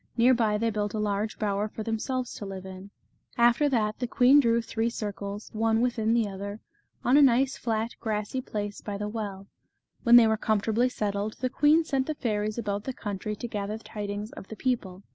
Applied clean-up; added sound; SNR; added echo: none; none; none; none.